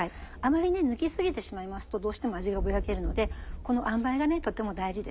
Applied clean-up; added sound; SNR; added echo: none; Thunder; 8 dB; none.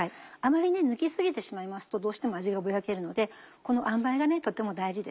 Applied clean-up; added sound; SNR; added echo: none; none; none; none.